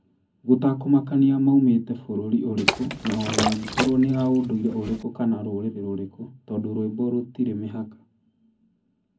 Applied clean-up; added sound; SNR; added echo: none; Liquid; 5 dB; reverberation time 0.4 s.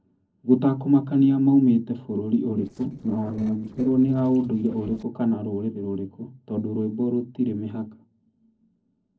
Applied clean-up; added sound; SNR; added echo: neural separator model SepFormer DNS4.